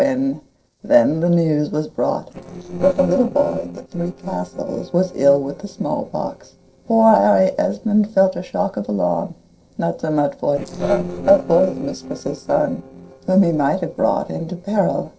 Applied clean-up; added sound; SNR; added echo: neural separator model SepFormer DNS4.